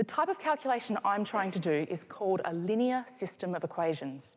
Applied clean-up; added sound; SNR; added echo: none; none; none; none.